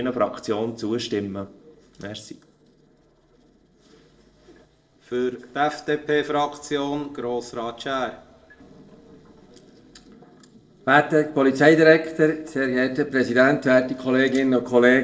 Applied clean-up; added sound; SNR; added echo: neural separator model SepFormer DNS4.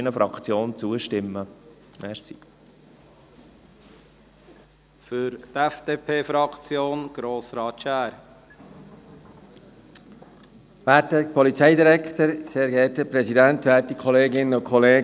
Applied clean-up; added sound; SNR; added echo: none; none; none; none.